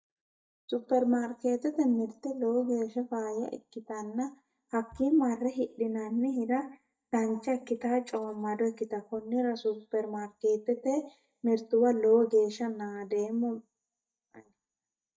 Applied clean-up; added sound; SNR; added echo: neural mask model DeepFilterNet 3.